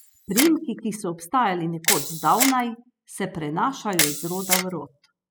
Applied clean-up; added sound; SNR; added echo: classical method spectral subtraction.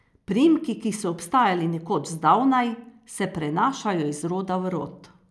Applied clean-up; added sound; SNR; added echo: none; none; none; none.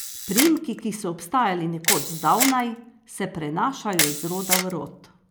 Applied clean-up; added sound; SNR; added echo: none; Camera; 4 dB; none.